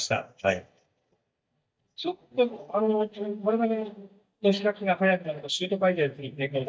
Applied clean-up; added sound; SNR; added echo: neural mask model DeepFilterNet 3.